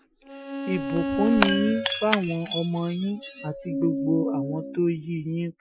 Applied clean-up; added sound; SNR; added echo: classical method Wiener filter.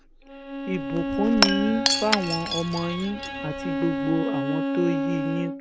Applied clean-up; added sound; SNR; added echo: none; Bowed string instrument + Shatter / Crushing; -1 dB; none.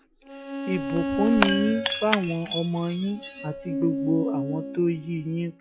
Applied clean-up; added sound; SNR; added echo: classical method log-MMSE.